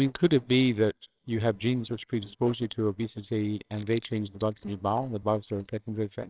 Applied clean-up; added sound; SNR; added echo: neural separator model SepFormer WHAMR!.